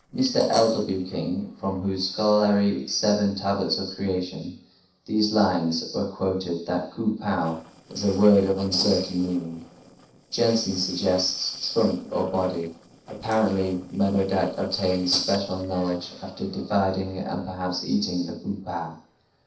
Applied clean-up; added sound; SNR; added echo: neural separator model SepFormer DNS4.